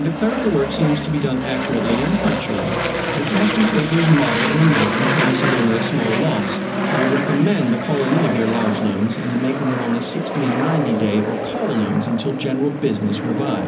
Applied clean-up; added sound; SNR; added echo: none; Aircraft; 3 dB; reverberation time 0.4 s.